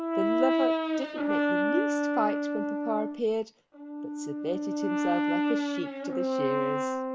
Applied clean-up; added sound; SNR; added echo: none; Brass instrument; -5 dB; none.